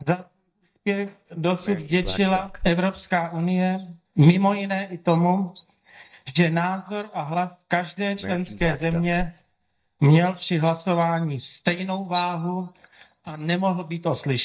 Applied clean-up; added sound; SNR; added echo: neural mask model DeepFilterNet 3.